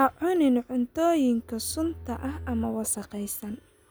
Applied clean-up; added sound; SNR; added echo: none; Bowed string instrument; 14 dB; none.